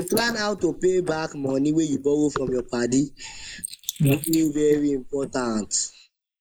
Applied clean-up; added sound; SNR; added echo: neural mask model Resemble Enhance denoiser.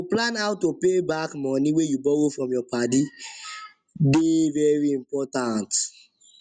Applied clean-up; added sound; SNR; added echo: none; none; none; none.